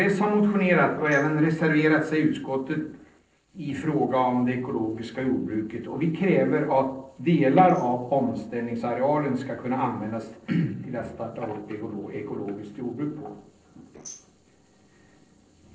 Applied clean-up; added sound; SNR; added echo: neural separator model SepFormer DNS4.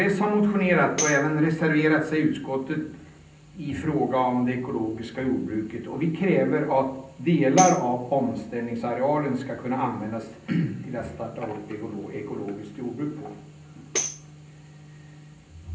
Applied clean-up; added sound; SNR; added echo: none; Tambourine; 9 dB; reverberation time 0.6 s.